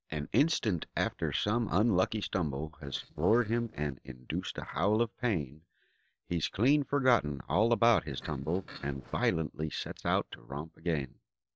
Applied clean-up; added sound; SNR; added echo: neural separator model SepFormer DNS4.